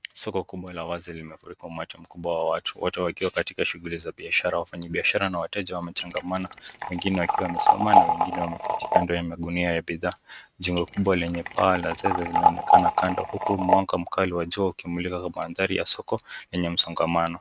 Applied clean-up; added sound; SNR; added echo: neural mask model RNNoise.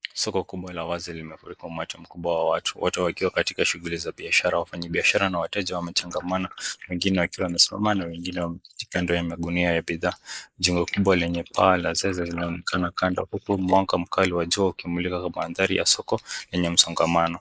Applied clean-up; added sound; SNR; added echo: neural mask model Resemble Enhance denoiser.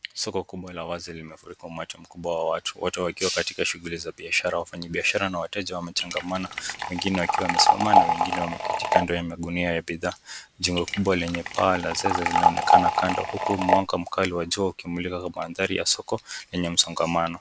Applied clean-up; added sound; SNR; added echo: none; Liquid; -4 dB; none.